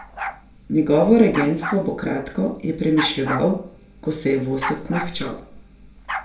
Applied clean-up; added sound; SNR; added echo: none; Bark; 11 dB; reverberation time 0.3 s.